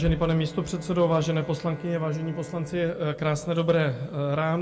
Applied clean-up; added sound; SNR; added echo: none; Bowed string instrument; 19 dB; reverberation time 1.6 s.